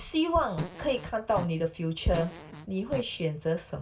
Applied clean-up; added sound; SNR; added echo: none; Fart; 11 dB; reverberation time 0.2 s.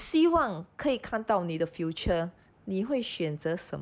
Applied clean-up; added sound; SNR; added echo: none; none; none; none.